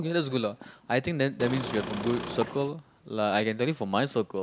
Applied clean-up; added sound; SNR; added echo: none; Engine / Car; 7 dB; none.